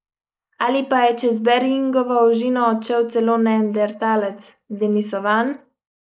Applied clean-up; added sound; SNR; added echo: neural mask model Resemble Enhance denoiser.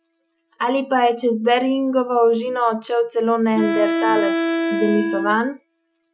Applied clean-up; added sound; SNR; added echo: classical method Wiener filter.